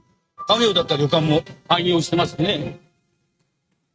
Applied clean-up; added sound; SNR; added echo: neural mask model RNNoise.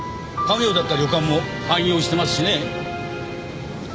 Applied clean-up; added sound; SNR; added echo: none; none; none; none.